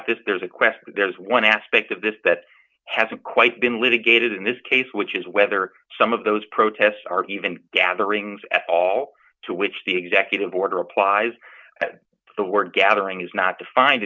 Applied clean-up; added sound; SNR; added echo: none; none; none; none.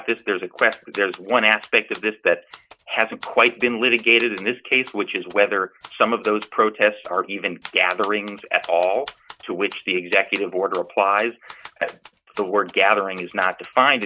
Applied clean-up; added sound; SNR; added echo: none; Typewriter; 20 dB; none.